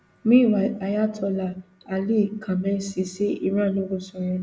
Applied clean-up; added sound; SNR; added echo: none; none; none; none.